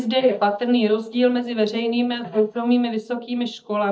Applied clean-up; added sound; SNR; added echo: neural mask model DeepFilterNet 3.